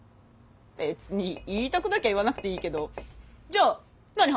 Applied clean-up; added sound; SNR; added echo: none; Tap / Glass; 16 dB; none.